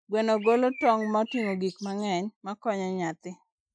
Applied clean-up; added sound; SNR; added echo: classical method Wiener filter.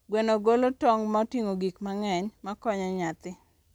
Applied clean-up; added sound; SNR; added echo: none; none; none; none.